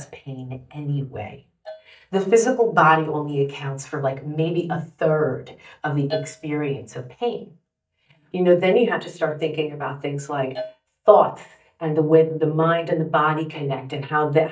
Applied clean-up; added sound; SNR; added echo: neural mask model DeepFilterNet 3.